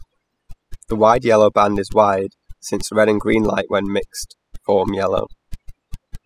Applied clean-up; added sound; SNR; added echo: classical method spectral subtraction.